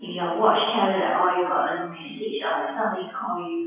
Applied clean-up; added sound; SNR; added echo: classical method WPE with log-MMSE.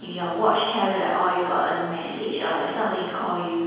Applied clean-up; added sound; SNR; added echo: none; Wind instrument, woodwind instrument; 20 dB; reverberation time 1.2 s.